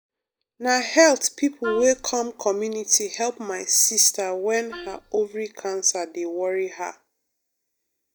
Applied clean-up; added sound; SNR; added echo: neural mask model DeepFilterNet 3.